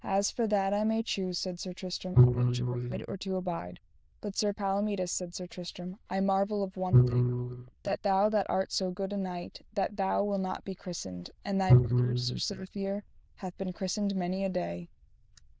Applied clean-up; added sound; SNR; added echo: neural diffusion model UNIVERSE++.